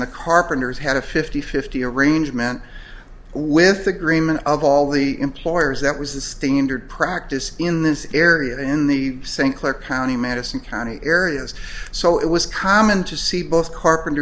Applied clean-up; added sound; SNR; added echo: none; none; none; none.